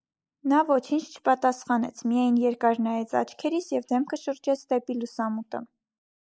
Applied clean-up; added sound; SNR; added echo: neural mask model Resemble Enhance denoiser.